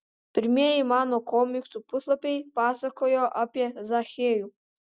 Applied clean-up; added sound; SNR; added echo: none; none; none; none.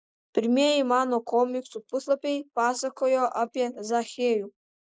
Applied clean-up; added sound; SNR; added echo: neural mask model Resemble Enhance denoiser.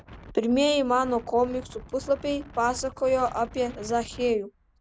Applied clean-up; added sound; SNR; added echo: none; Wind; 18 dB; none.